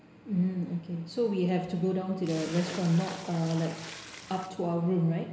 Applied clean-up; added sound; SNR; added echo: none; Splash, splatter; 13 dB; reverberation time 1.1 s.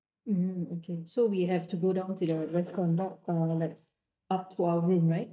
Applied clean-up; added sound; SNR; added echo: neural mask model DeepFilterNet 3.